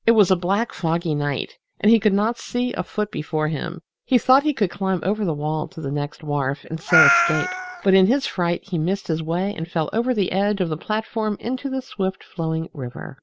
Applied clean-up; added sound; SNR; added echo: none; Meow; -1 dB; none.